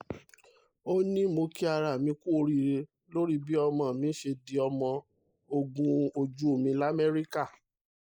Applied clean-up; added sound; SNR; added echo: neural mask model Resemble Enhance denoiser.